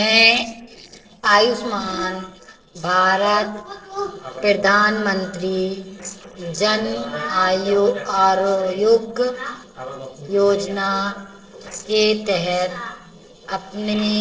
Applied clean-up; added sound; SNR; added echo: neural separator model SepFormer DNS4.